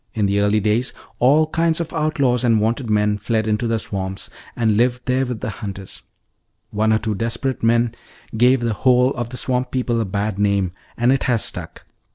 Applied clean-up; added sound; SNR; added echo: none; none; none; none.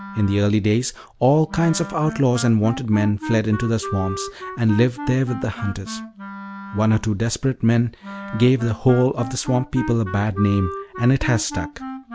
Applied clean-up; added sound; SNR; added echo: none; Wind instrument, woodwind instrument; 12 dB; none.